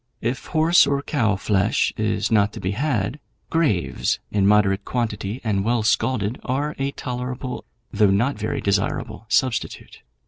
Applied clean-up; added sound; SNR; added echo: none; none; none; none.